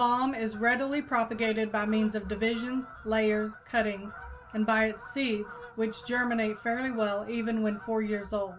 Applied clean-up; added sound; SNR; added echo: none; Fowl; 18 dB; none.